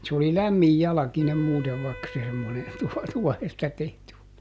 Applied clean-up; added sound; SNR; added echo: none; Wind instrument, woodwind instrument; 19 dB; none.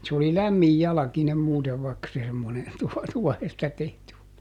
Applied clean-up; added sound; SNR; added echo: none; none; none; none.